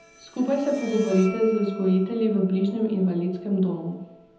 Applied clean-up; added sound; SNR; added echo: none; Bowed string instrument; 19 dB; reverberation time 0.8 s.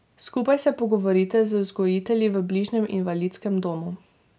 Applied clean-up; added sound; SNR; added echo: none; none; none; none.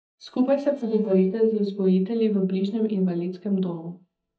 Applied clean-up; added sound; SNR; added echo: neural mask model DeepFilterNet 3.